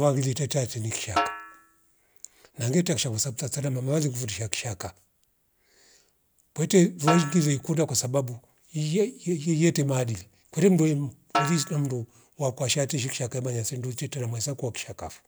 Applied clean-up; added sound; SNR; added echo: none; Snare drum; 7 dB; none.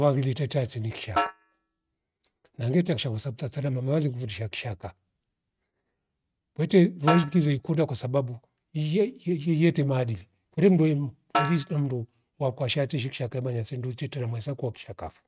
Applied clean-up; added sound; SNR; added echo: neural mask model RNNoise.